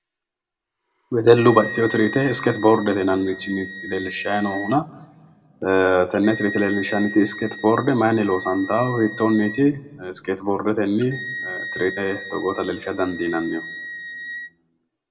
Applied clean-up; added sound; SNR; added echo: none; Wind instrument, woodwind instrument; 13 dB; reverberation time 0.8 s.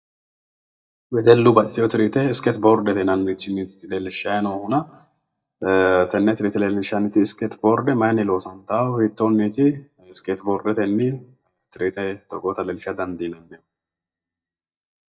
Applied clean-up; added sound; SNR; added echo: neural mask model DeepFilterNet 3.